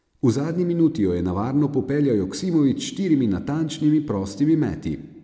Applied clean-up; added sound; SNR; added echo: none; none; none; none.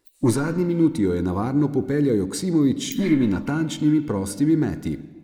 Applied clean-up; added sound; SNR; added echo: neural mask model Resemble Enhance denoiser.